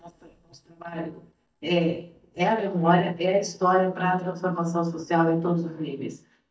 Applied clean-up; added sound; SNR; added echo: neural mask model DeepFilterNet 3.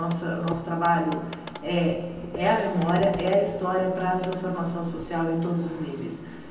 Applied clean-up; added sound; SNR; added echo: none; Clock; 16 dB; reverberation time 2.2 s.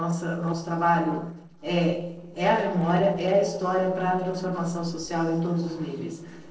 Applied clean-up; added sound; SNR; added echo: neural separator model SepFormer DNS4.